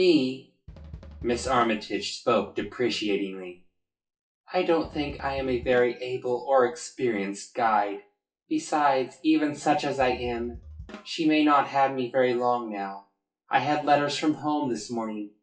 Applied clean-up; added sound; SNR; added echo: classical method WPE with log-MMSE.